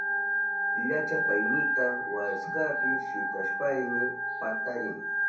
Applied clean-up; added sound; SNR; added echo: none; Organ; -4 dB; reverberation time 0.6 s.